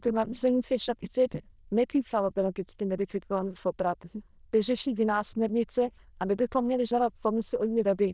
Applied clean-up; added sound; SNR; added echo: neural diffusion model UNIVERSE++.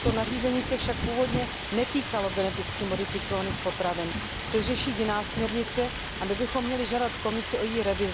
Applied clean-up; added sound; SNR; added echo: none; Stream + Thunder; 4 dB; none.